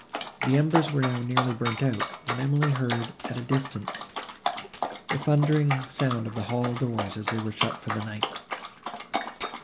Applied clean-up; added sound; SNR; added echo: none; Dog; 4 dB; none.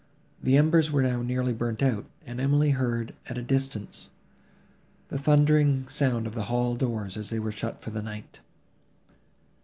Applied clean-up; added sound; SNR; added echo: none; none; none; none.